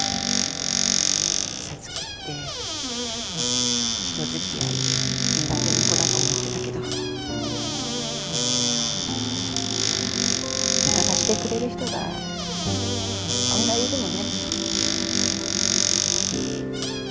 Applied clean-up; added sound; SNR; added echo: none; Squeak / Cupboard open or close; -4 dB; none.